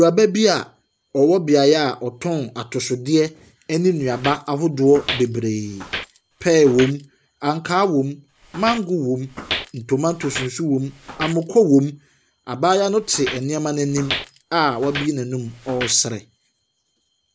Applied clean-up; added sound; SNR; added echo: none; Walk, footsteps; 12 dB; none.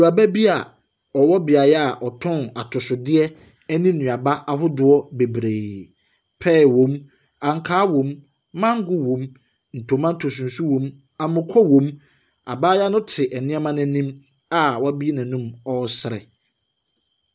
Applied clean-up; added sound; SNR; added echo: none; none; none; none.